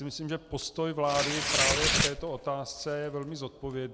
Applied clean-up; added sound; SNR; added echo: none; Tearing; 0 dB; none.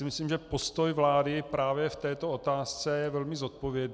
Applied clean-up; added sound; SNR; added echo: none; none; none; none.